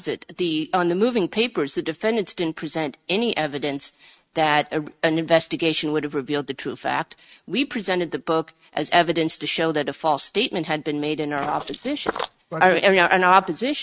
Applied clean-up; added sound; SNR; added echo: neural mask model RNNoise.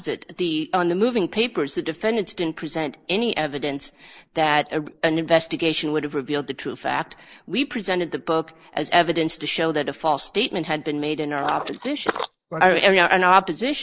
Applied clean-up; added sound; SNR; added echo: neural mask model Resemble Enhance denoiser.